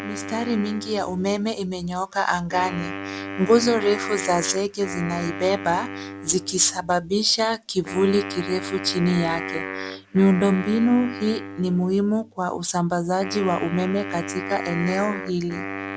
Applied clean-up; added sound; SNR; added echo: none; Wind instrument, woodwind instrument; 10 dB; none.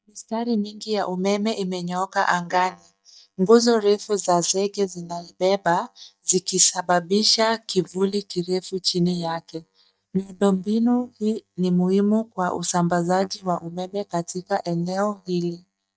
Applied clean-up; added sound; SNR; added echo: neural mask model DeepFilterNet 3.